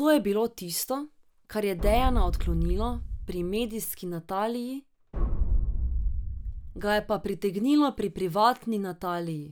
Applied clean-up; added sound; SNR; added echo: none; Boom; -1 dB; none.